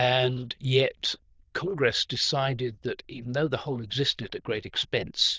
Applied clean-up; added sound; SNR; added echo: neural diffusion model UNIVERSE++.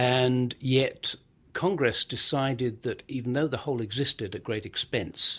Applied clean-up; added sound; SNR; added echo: none; none; none; none.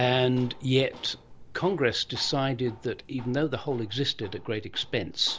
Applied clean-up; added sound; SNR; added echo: none; Drip + Tools; 18 dB; none.